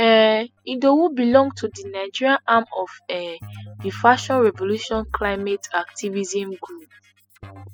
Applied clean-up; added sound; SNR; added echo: classical method spectral subtraction.